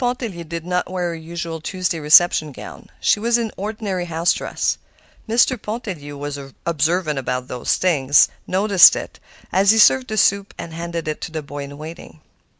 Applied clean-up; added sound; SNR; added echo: none; none; none; none.